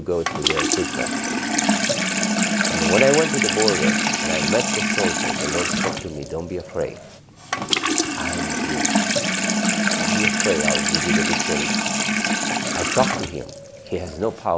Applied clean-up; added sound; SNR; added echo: none; Sink (filling or washing) / Water tap, faucet; -4 dB; none.